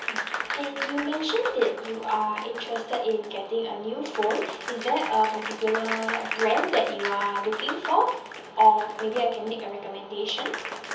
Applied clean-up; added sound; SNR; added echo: none; Applause; 8 dB; reverberation time 0.7 s.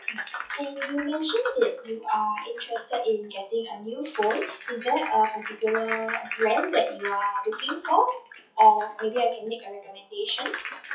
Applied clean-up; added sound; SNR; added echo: classical method WPE with log-MMSE.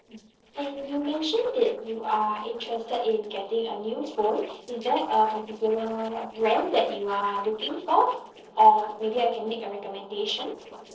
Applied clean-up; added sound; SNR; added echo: neural separator model SepFormer DNS4.